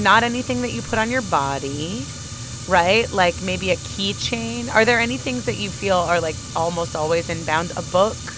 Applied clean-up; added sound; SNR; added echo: none; Fire; 10 dB; none.